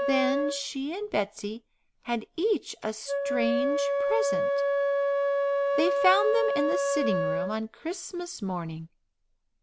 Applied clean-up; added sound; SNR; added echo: none; Wind instrument, woodwind instrument; -2 dB; none.